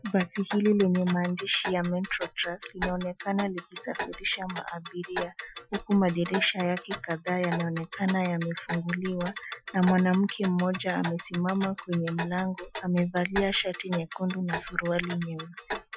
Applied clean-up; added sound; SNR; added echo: classical method Wiener filter.